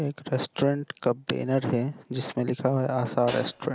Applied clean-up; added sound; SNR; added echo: none; Hi-hat; 6 dB; none.